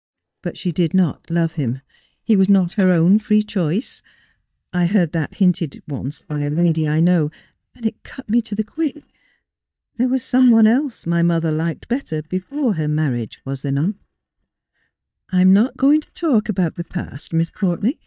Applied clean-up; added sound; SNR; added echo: neural mask model DeepFilterNet 3.